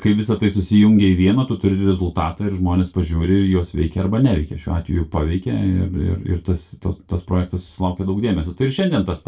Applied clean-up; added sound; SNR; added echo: none; none; none; reverberation time 0.2 s.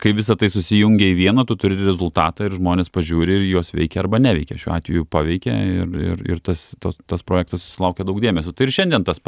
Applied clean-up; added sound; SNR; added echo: none; none; none; none.